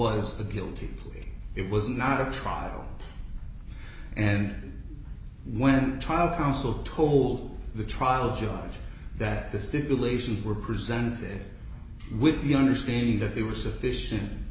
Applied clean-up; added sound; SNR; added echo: none; none; none; none.